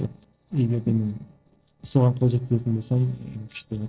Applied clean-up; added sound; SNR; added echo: neural separator model SepFormer DNS4.